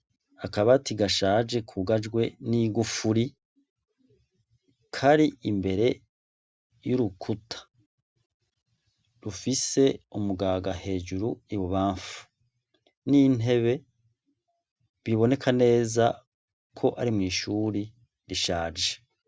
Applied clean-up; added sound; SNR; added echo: none; none; none; none.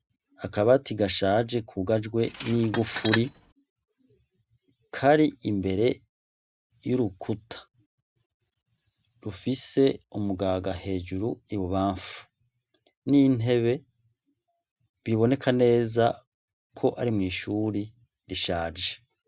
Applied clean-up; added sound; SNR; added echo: none; Tools; 5 dB; none.